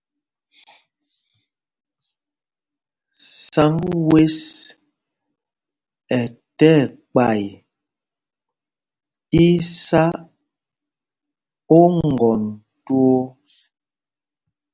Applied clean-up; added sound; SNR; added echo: none; none; none; none.